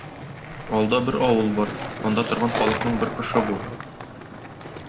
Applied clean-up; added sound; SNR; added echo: none; Skateboard; 6 dB; reverberation time 0.4 s.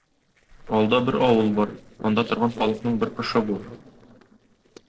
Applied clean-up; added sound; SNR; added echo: neural separator model SepFormer DNS4.